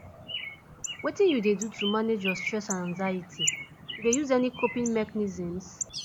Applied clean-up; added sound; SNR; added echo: none; Bird; 8 dB; none.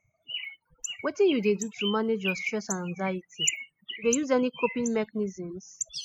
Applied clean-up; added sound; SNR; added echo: classical method spectral subtraction.